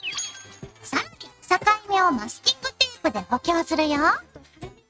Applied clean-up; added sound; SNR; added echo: neural mask model RNNoise.